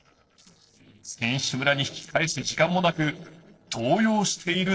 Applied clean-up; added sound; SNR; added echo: neural separator model SepFormer DNS4.